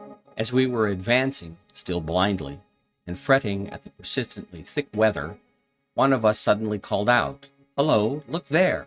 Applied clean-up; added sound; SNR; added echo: neural mask model RNNoise.